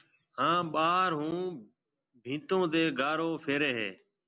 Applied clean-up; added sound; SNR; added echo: none; none; none; none.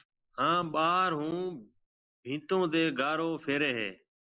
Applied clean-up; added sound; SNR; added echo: neural mask model Resemble Enhance denoiser.